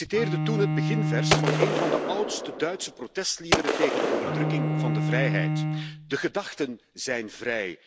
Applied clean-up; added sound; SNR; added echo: none; Bowed string instrument + Gunshot, gunfire; -3 dB; none.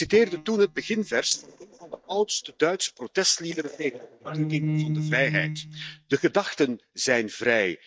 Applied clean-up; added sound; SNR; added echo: neural mask model DeepFilterNet 3.